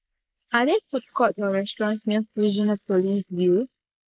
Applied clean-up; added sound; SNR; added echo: neural mask model Resemble Enhance denoiser.